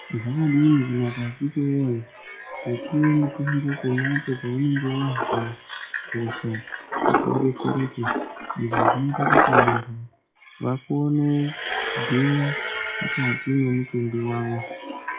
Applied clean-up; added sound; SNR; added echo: classical method log-MMSE.